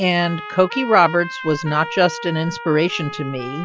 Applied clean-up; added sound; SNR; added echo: classical method Wiener filter.